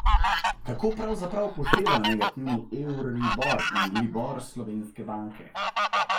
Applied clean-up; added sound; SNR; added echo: neural mask model Resemble Enhance denoiser.